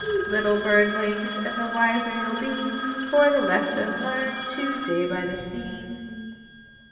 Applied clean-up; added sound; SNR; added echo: none; Telephone; 4 dB; reverberation time 2.6 s.